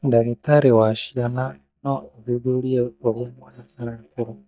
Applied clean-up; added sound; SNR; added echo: neural mask model DeepFilterNet 3.